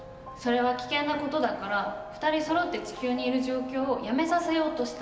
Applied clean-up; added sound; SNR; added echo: none; none; none; none.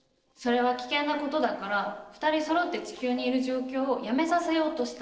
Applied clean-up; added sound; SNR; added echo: neural separator model SepFormer DNS4.